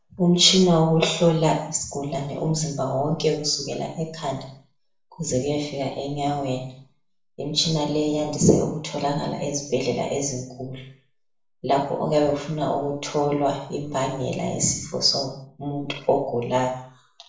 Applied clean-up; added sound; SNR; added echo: none; none; none; reverberation time 0.5 s.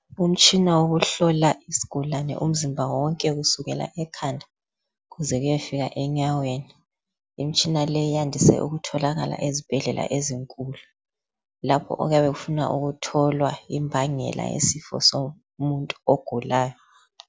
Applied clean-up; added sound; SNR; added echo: none; none; none; none.